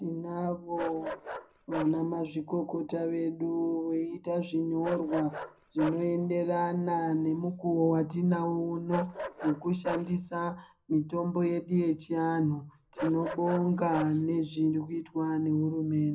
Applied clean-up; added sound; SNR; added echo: none; Bark; 14 dB; reverberation time 0.4 s.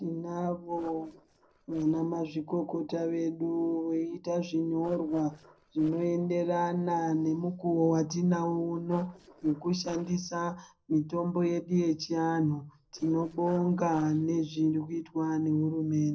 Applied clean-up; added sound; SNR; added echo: neural separator model SepFormer DNS4.